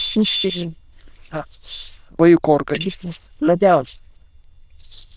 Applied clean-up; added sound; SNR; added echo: neural diffusion model UNIVERSE++.